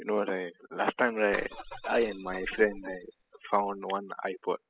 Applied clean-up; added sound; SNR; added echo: classical method spectral subtraction.